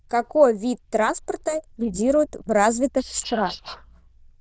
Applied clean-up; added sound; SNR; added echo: neural diffusion model UNIVERSE++.